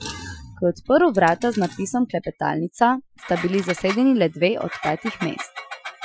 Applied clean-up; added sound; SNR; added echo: classical method Wiener filter.